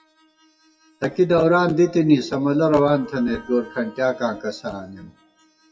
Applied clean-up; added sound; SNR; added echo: classical method WPE with log-MMSE.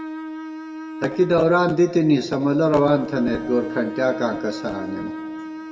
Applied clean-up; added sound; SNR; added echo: none; Bowed string instrument; 11 dB; reverberation time 1.2 s.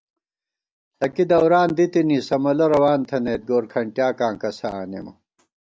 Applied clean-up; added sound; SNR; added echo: none; none; none; none.